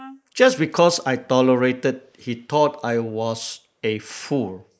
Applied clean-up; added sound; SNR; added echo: neural mask model Resemble Enhance denoiser.